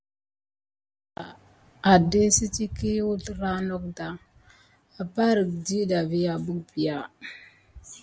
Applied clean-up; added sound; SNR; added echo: none; none; none; none.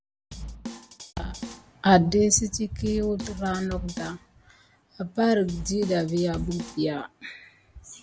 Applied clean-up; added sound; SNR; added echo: none; Drum kit; 12 dB; none.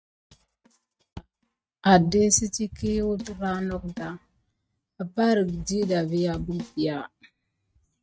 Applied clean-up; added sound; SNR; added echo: neural mask model RNNoise.